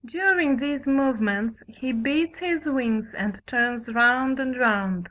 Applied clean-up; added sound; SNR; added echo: none; none; none; none.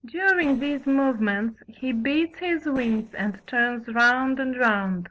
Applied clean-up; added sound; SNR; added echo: neural separator model SepFormer DNS4.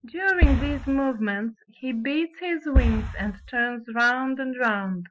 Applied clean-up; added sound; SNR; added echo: classical method Wiener filter.